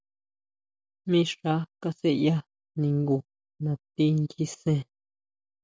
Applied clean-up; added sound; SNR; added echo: none; none; none; none.